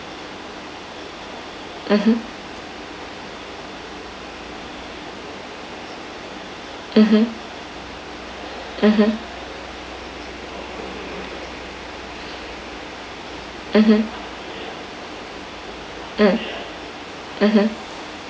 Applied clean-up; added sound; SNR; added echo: none; none; none; none.